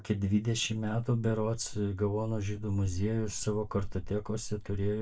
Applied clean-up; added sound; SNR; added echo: neural mask model DeepFilterNet 3.